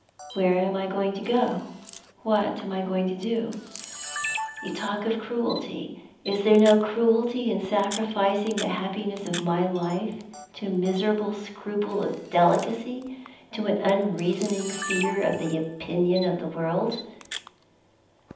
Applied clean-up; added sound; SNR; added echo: none; Camera; 14 dB; reverberation time 0.8 s.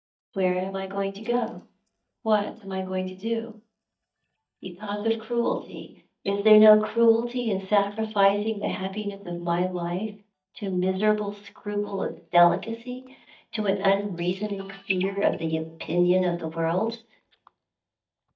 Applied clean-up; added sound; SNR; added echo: neural mask model DeepFilterNet 3.